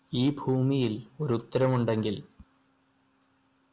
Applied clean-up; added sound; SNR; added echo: none; none; none; none.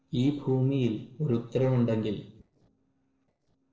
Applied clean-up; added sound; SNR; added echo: neural separator model SepFormer DNS4.